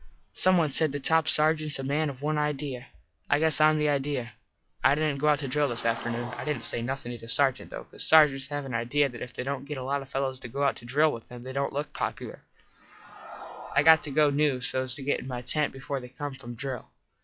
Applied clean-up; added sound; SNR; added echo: classical method log-MMSE.